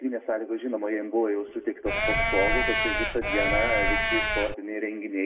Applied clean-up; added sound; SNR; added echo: none; Livestock, farm animals, working animals; -4 dB; reverberation time 1.1 s.